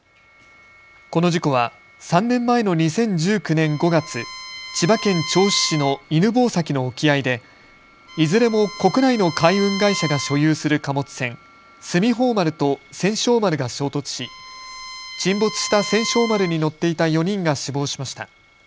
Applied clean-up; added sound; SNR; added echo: none; Bowed string instrument; 13 dB; none.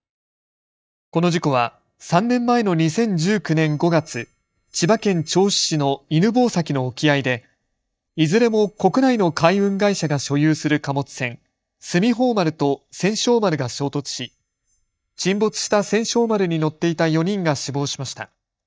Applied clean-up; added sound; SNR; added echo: neural mask model DeepFilterNet 3.